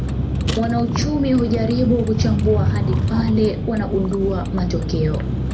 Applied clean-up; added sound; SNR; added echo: none; Vehicle; 0 dB; reverberation time 0.3 s.